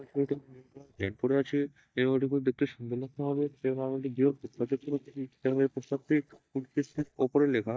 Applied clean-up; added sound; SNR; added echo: neural mask model DeepFilterNet 3.